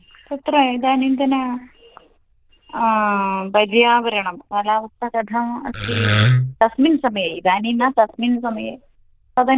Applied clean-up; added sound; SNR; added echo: neural diffusion model UNIVERSE++.